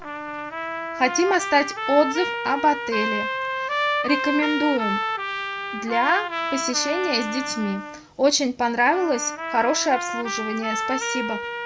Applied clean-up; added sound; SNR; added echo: none; Trumpet; 4 dB; none.